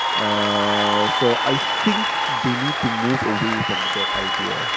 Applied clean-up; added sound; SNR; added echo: none; Applause / Cheering; -2 dB; none.